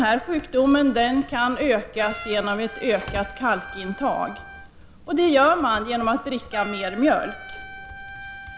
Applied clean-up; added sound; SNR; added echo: none; Trumpet + Typing; 15 dB; none.